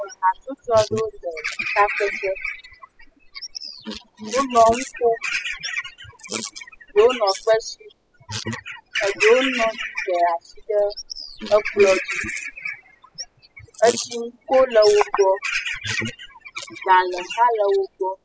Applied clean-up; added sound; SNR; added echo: classical method spectral subtraction.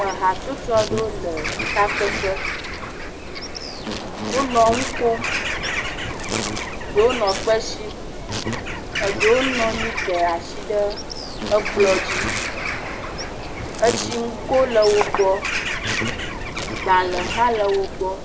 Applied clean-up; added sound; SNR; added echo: none; Bird vocalization, bird call, bird song / Crow + Insect; 3 dB; none.